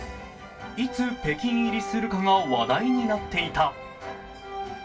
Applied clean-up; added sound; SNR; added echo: none; none; none; reverberation time 0.2 s.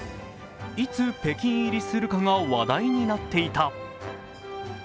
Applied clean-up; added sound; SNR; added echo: none; none; none; none.